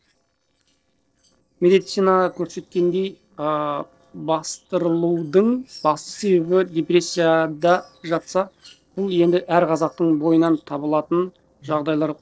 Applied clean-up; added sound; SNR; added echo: neural separator model SepFormer DNS4.